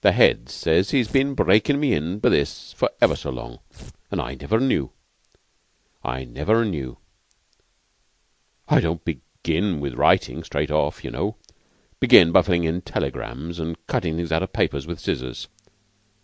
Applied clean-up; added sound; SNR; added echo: none; Tearing; 18 dB; none.